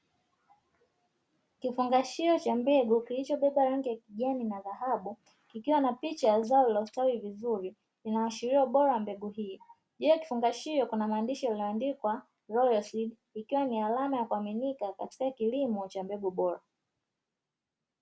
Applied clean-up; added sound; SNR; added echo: none; none; none; none.